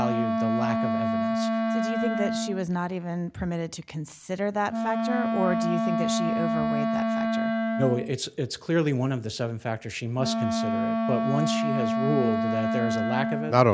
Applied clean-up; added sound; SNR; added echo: none; Wind instrument, woodwind instrument; -1 dB; none.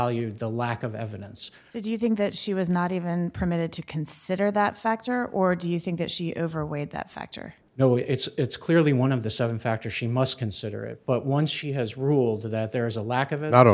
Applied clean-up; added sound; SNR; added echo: none; none; none; none.